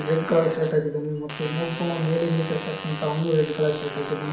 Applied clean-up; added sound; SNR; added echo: none; Fart; 11 dB; reverberation time 0.7 s.